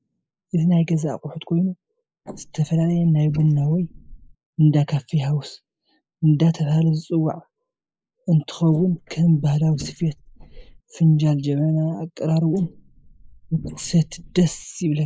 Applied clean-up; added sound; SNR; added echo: neural mask model Resemble Enhance denoiser.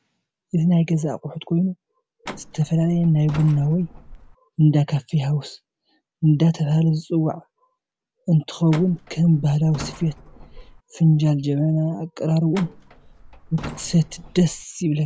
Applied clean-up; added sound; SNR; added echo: none; Truck; 16 dB; none.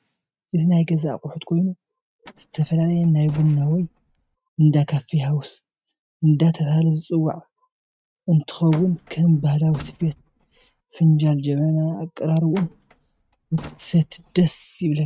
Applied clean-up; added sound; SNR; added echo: neural mask model RNNoise.